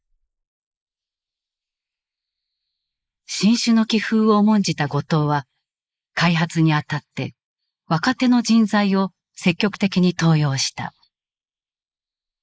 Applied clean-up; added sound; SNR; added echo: neural mask model Resemble Enhance denoiser.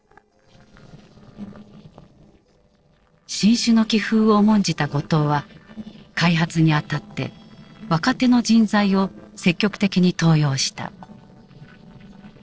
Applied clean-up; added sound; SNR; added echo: neural separator model SepFormer DNS4.